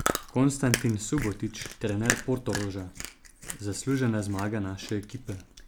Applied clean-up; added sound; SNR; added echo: none; Chewing, mastication; 6 dB; none.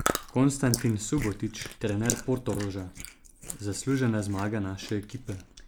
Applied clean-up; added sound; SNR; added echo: neural mask model Resemble Enhance denoiser.